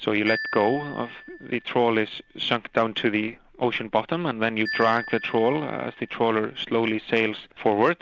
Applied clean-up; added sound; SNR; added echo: none; Marimba, xylophone; 15 dB; none.